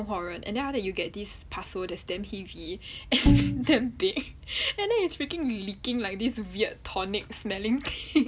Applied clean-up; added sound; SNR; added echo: none; Bowed string instrument; -5 dB; none.